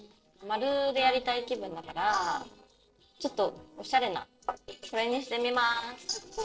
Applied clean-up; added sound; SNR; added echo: neural separator model SepFormer DNS4.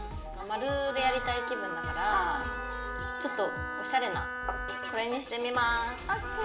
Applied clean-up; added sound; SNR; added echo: none; Wind instrument, woodwind instrument; 6 dB; reverberation time 1.8 s.